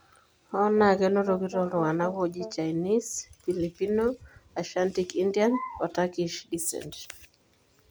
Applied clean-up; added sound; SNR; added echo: none; Brass instrument; 13 dB; none.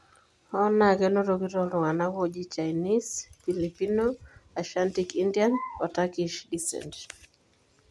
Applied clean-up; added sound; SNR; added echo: none; none; none; none.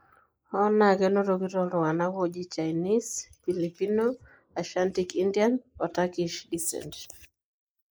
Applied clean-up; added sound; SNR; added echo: neural mask model Resemble Enhance denoiser.